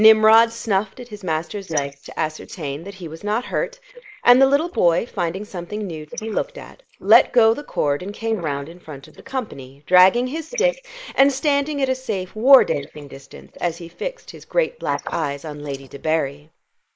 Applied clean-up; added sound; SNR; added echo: neural mask model Resemble Enhance denoiser.